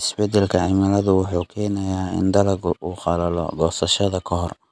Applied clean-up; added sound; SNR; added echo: none; none; none; none.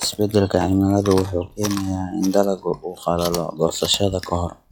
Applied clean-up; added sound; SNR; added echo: classical method log-MMSE.